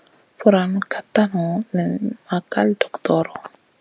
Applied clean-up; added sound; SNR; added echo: none; none; none; none.